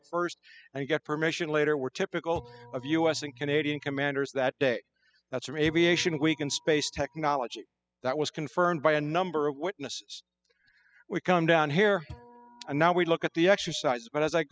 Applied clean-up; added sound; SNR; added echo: classical method spectral subtraction.